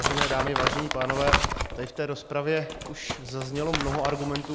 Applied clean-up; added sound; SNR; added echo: none; Crumpling, crinkling; 0 dB; none.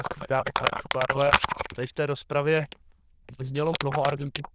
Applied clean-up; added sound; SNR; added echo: neural diffusion model UNIVERSE++.